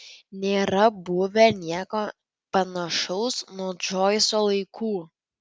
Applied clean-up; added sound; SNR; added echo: none; none; none; none.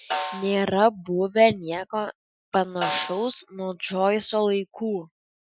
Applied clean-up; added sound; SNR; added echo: classical method Wiener filter.